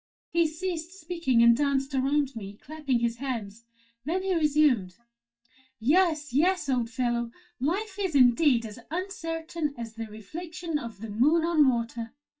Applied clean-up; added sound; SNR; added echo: neural mask model DeepFilterNet 3.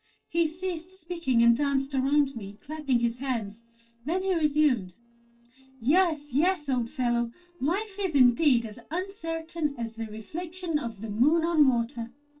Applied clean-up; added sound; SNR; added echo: neural separator model SepFormer DNS4.